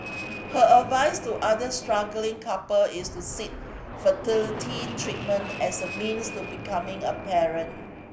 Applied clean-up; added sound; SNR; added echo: none; Fixed-wing aircraft, airplane; 10 dB; none.